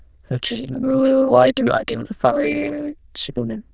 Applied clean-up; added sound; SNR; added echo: neural diffusion model UNIVERSE++.